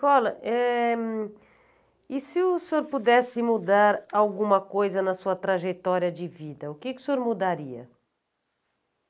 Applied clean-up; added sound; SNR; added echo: neural mask model Resemble Enhance denoiser.